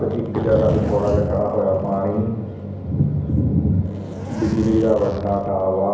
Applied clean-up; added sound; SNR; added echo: none; Zipper (clothing); 15 dB; reverberation time 1.0 s.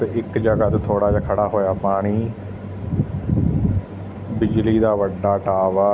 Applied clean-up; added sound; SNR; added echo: none; none; none; none.